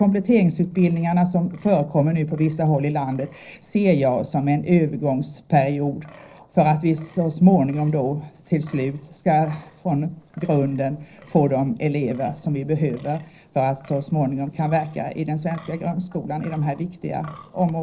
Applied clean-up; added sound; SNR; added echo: neural separator model SepFormer DNS4.